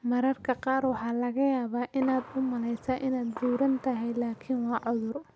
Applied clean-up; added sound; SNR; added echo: none; Gunshot, gunfire; 18 dB; none.